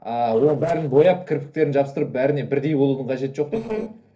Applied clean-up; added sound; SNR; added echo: neural separator model SepFormer DNS4.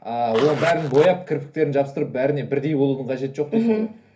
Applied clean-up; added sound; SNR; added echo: none; Zipper (clothing); 9 dB; reverberation time 0.3 s.